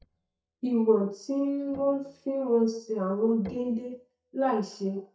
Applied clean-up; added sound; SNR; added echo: neural mask model DeepFilterNet 3.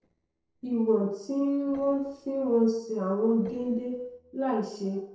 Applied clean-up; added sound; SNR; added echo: neural separator model SepFormer DNS4.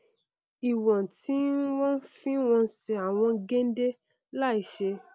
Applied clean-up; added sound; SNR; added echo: none; none; none; none.